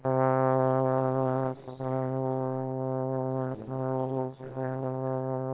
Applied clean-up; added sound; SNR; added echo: neural separator model SepFormer WHAMR!.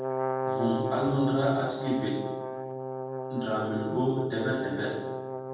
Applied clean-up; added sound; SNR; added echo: none; Brass instrument; 3 dB; reverberation time 1.2 s.